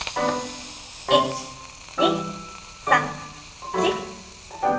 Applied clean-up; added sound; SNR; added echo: none; Hiss; 14 dB; reverberation time 0.8 s.